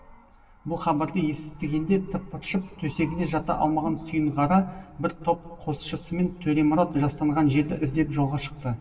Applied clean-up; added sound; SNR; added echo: none; none; none; reverberation time 1.7 s.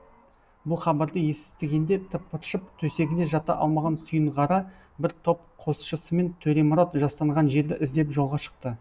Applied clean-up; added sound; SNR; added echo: none; none; none; none.